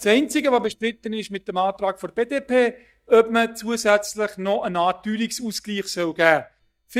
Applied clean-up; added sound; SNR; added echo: neural mask model DeepFilterNet 3.